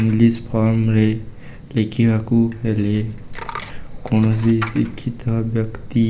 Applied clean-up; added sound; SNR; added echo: none; Coin (dropping); 13 dB; none.